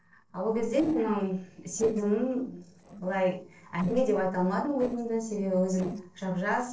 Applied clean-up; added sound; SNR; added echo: neural separator model SepFormer DNS4.